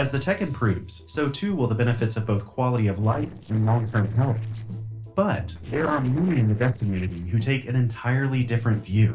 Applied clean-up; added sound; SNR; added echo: neural separator model SepFormer DNS4.